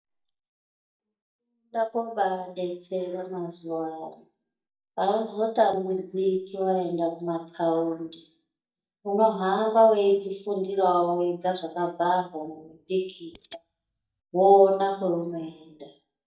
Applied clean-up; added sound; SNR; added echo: neural mask model DeepFilterNet 3.